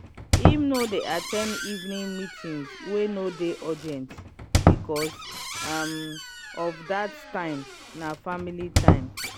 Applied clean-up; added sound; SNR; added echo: none; Squeak; -3 dB; none.